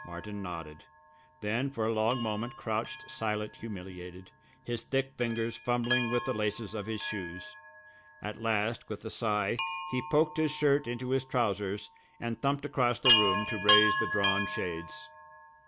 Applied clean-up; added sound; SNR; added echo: none; Chime; 4 dB; none.